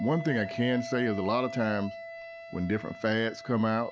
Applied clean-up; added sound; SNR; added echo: none; Wind instrument, woodwind instrument; 12 dB; none.